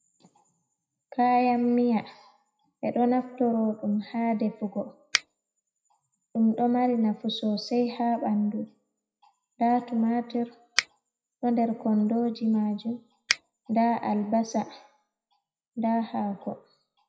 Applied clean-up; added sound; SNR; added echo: classical method WPE with log-MMSE.